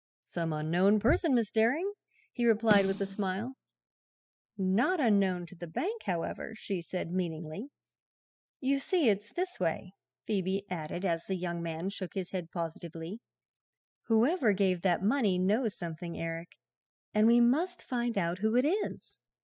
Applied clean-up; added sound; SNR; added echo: classical method spectral subtraction.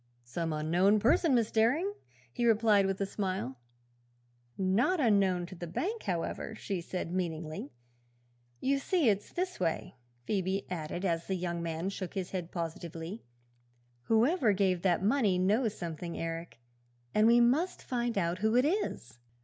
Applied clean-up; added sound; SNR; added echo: none; none; none; none.